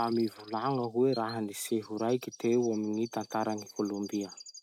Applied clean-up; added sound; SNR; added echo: neural mask model RNNoise.